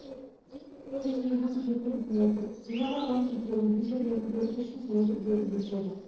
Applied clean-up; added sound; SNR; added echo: neural separator model SepFormer DNS4.